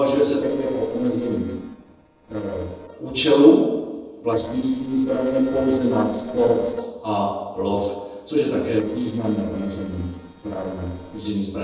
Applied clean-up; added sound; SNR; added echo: neural separator model SepFormer DNS4.